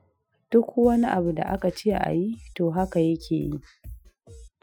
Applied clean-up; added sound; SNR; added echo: classical method Wiener filter.